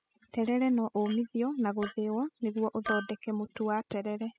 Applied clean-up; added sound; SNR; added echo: classical method spectral subtraction.